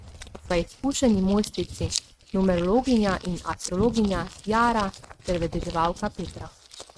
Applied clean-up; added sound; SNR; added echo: neural mask model RNNoise.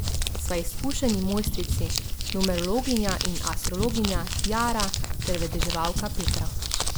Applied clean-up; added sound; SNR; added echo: none; Crumpling, crinkling + Gunshot, gunfire; -3 dB; none.